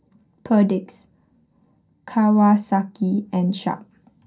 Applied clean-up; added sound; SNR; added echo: none; none; none; reverberation time 0.3 s.